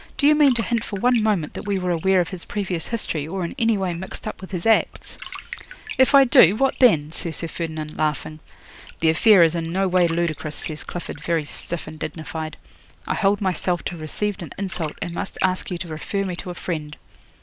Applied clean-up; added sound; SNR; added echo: none; Dishes, pots, and pans / Glass + Bathtub (filling or washing); 19 dB; none.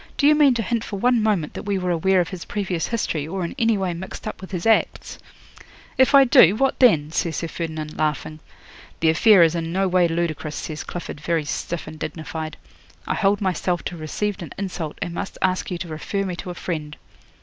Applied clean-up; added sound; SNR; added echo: none; none; none; none.